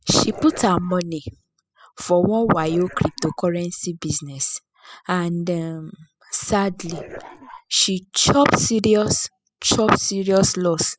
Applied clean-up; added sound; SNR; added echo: classical method spectral subtraction.